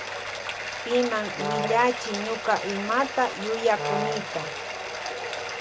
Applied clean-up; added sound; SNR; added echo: none; Bathtub (filling or washing) + Brass instrument; 3 dB; none.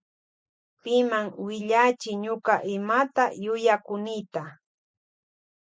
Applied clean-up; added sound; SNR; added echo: none; none; none; none.